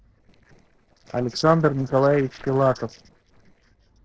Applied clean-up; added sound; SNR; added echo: neural separator model SepFormer DNS4.